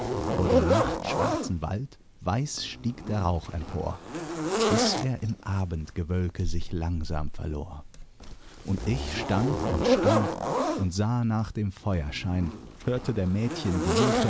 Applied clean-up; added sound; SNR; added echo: none; Zipper (clothing); 1 dB; none.